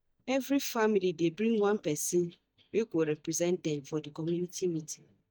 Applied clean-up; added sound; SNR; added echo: neural mask model DeepFilterNet 3.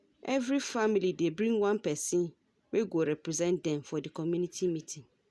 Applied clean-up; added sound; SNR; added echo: none; none; none; none.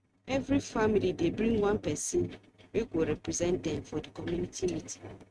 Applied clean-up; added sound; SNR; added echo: neural mask model RNNoise.